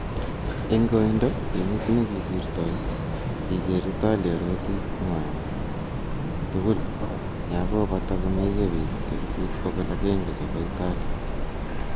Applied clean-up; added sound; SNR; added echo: none; Train; 0 dB; none.